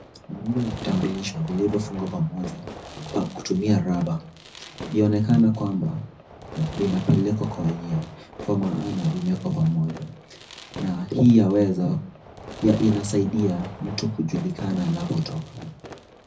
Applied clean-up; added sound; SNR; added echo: none; Fireworks; 16 dB; reverberation time 0.4 s.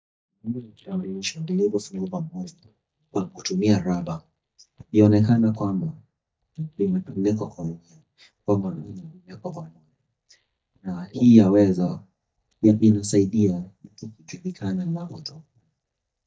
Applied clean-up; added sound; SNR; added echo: neural mask model DeepFilterNet 3.